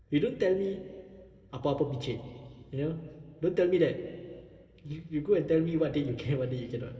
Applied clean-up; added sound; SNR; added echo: none; none; none; reverberation time 1.7 s.